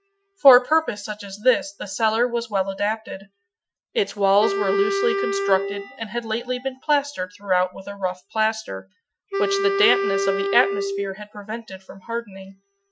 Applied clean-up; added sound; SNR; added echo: classical method Wiener filter.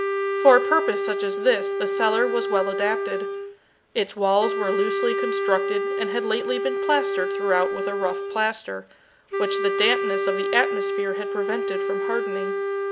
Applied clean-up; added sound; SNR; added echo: none; Wind instrument, woodwind instrument; 1 dB; none.